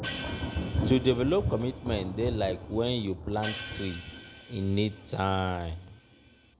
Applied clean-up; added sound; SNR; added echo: none; Hi-hat + Thunder; 5 dB; none.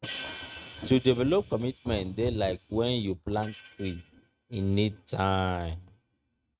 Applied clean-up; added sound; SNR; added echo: neural mask model RNNoise.